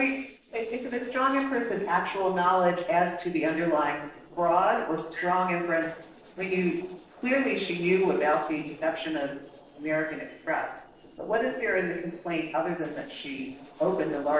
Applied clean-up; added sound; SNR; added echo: neural separator model SepFormer DNS4.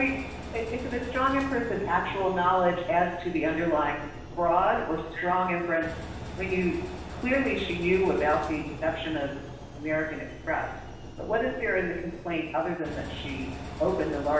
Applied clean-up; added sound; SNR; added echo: none; Engine; 11 dB; reverberation time 0.9 s.